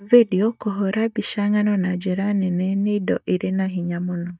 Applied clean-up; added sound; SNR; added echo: neural mask model DeepFilterNet 3.